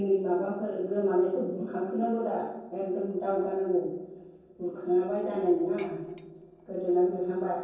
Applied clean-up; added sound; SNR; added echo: neural separator model SepFormer DNS4.